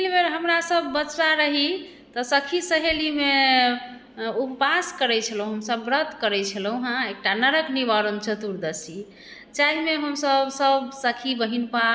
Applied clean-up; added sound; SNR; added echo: none; none; none; none.